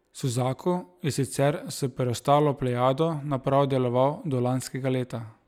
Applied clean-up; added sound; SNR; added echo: none; none; none; none.